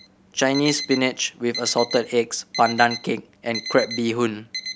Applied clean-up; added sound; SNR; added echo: none; Alarm; 11 dB; none.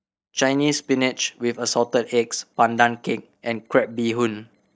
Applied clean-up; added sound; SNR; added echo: neural mask model DeepFilterNet 3.